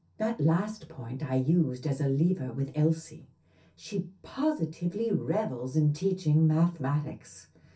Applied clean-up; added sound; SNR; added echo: none; none; none; reverberation time 0.3 s.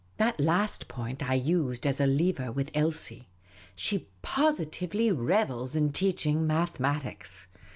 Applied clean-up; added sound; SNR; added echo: none; none; none; none.